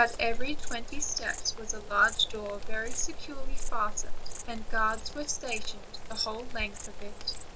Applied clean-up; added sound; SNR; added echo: none; Insect; -3 dB; none.